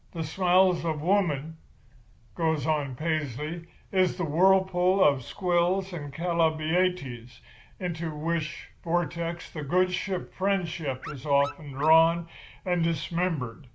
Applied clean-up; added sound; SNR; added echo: none; Dog; 15 dB; none.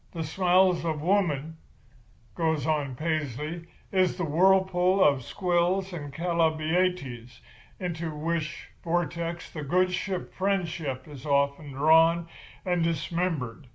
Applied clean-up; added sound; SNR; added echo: none; none; none; none.